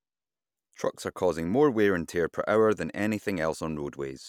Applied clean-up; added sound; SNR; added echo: none; none; none; none.